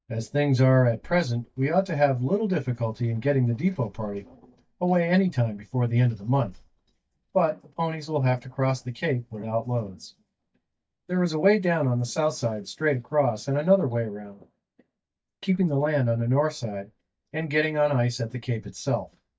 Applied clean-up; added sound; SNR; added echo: neural mask model DeepFilterNet 3.